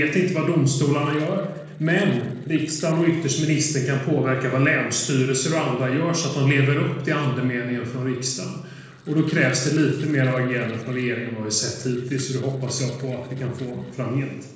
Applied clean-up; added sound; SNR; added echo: neural separator model SepFormer DNS4.